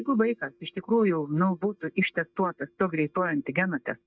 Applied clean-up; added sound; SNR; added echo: neural mask model DeepFilterNet 3.